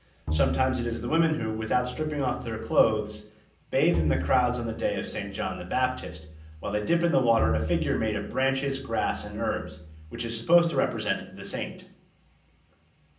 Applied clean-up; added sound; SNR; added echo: none; Bowed string instrument; 7 dB; reverberation time 0.6 s.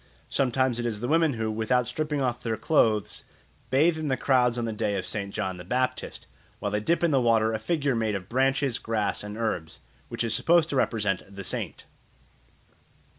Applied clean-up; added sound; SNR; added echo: none; none; none; none.